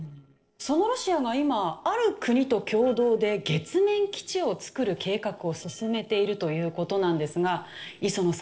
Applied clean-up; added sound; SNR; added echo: neural separator model SepFormer DNS4.